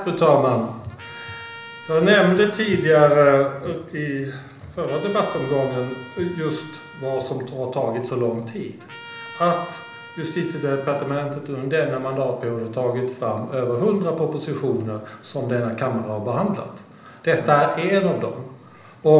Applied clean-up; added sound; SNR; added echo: none; Trumpet; 19 dB; reverberation time 0.9 s.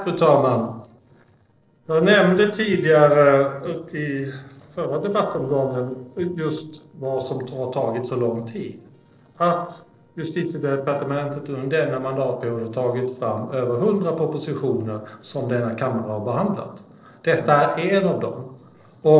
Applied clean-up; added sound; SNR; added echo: neural separator model SepFormer DNS4.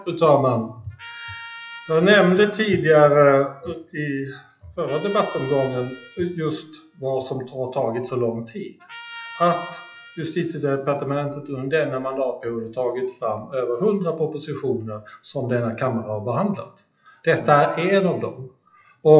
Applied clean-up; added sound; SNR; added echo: classical method WPE with log-MMSE.